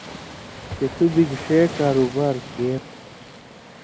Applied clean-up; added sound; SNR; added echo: none; Waves, surf; 13 dB; none.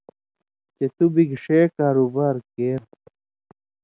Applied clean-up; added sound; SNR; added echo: none; none; none; none.